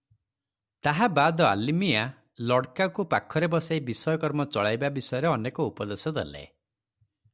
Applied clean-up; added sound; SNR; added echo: none; none; none; none.